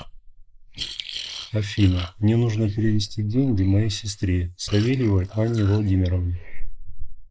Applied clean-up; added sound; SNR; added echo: neural mask model Resemble Enhance denoiser.